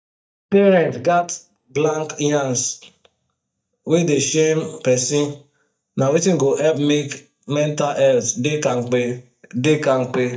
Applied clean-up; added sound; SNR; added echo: neural mask model DeepFilterNet 3.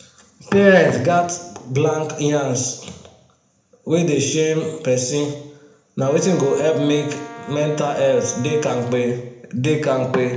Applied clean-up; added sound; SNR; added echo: none; Brass instrument; 17 dB; reverberation time 0.7 s.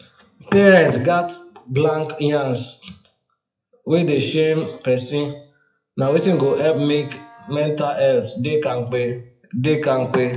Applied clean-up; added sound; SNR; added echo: classical method WPE with log-MMSE.